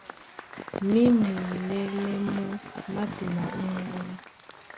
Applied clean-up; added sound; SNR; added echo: none; Applause / Crowd / Cheering; 14 dB; none.